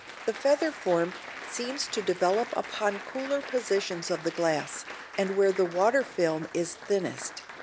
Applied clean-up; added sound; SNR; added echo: none; Applause; 13 dB; none.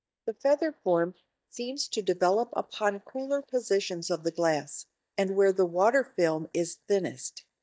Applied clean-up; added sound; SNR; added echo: neural mask model DeepFilterNet 3.